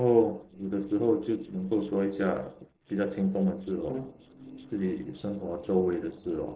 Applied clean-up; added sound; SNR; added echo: neural separator model SepFormer DNS4.